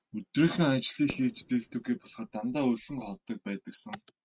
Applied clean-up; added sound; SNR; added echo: neural mask model RNNoise.